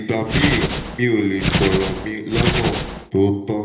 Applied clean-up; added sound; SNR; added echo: none; Hands; 1 dB; reverberation time 0.7 s.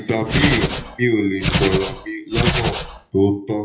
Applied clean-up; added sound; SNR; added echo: classical method WPE with log-MMSE.